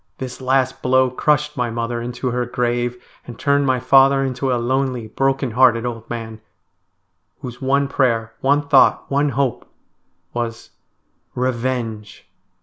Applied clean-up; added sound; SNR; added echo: none; none; none; none.